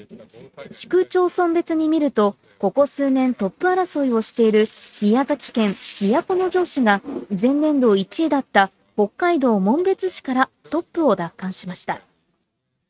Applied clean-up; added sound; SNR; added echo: neural mask model RNNoise.